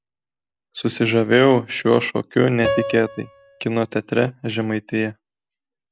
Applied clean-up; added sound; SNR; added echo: none; Piano; 10 dB; none.